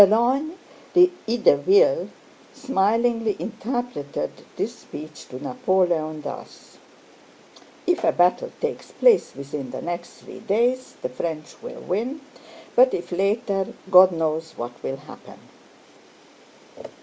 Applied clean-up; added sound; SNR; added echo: none; none; none; none.